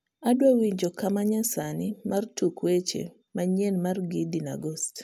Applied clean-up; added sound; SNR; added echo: none; none; none; none.